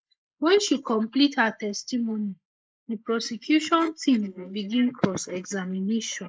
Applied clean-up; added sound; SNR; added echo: neural mask model Resemble Enhance denoiser.